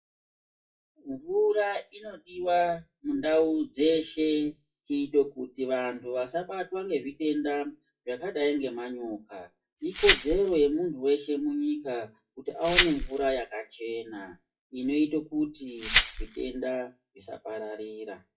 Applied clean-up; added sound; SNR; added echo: classical method WPE with log-MMSE.